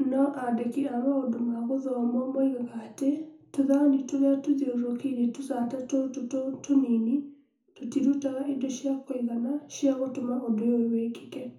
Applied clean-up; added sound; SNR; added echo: none; none; none; reverberation time 0.6 s.